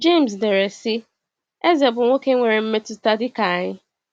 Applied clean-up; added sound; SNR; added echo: none; none; none; none.